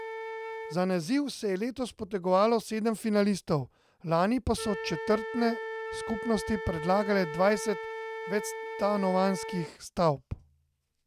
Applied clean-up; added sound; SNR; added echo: none; Wind instrument, woodwind instrument; 10 dB; none.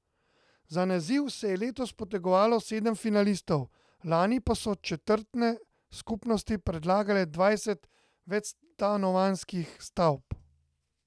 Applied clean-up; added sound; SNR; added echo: none; none; none; none.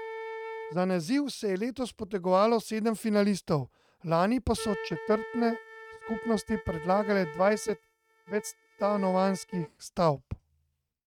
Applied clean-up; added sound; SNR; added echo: neural mask model RNNoise.